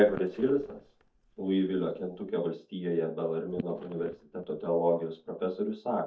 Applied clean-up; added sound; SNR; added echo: neural mask model DeepFilterNet 3.